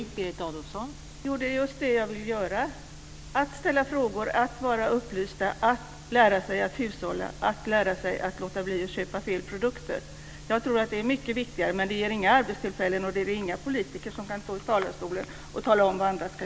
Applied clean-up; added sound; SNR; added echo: none; none; none; none.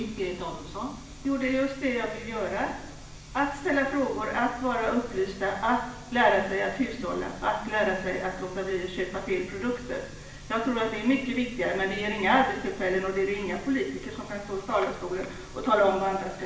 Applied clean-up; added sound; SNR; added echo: none; none; none; reverberation time 0.8 s.